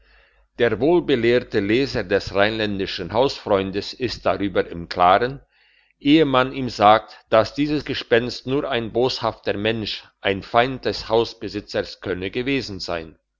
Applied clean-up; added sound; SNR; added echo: none; none; none; none.